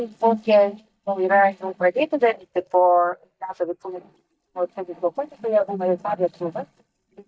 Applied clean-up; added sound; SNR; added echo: neural mask model DeepFilterNet 3.